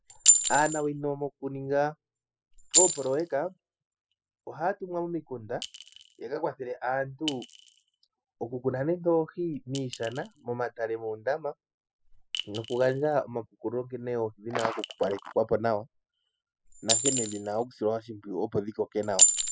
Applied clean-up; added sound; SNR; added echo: classical method spectral subtraction.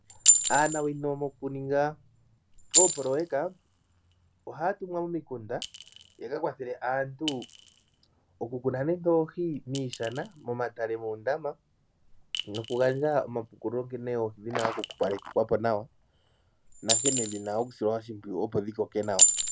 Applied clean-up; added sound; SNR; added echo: none; Chink, clink; 1 dB; none.